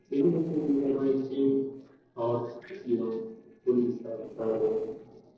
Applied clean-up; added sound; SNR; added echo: neural separator model SepFormer DNS4.